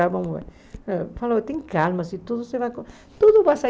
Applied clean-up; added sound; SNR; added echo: none; none; none; none.